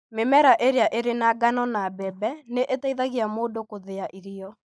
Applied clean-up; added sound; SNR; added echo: neural mask model Resemble Enhance denoiser.